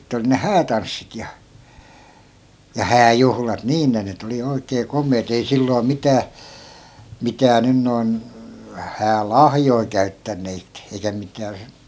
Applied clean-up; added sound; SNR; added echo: none; none; none; none.